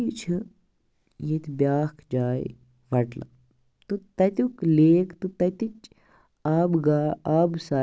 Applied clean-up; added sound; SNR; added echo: none; none; none; none.